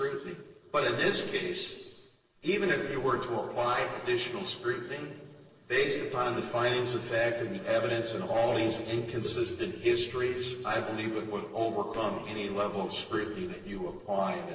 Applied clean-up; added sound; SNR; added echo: neural separator model SepFormer DNS4.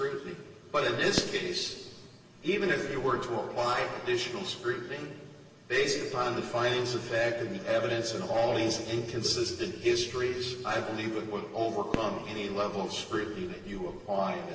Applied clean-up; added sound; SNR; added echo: none; Fireworks; 11 dB; reverberation time 1.4 s.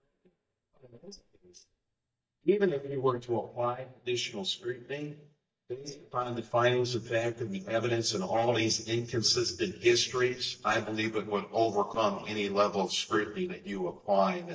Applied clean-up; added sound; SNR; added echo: neural mask model DeepFilterNet 3.